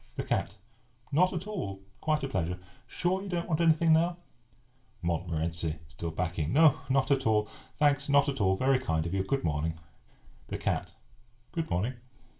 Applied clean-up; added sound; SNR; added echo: none; none; none; reverberation time 0.3 s.